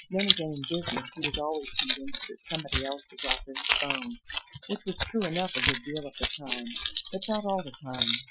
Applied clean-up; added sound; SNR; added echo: classical method Wiener filter.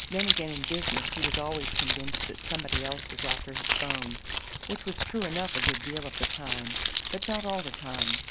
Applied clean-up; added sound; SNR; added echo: none; Keys jangling; -5 dB; none.